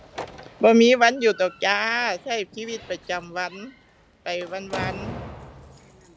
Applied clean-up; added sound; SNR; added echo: none; Slam; 16 dB; none.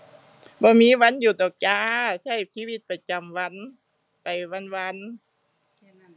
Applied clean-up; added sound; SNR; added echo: none; none; none; none.